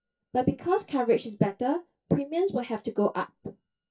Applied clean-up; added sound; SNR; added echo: neural mask model DeepFilterNet 3.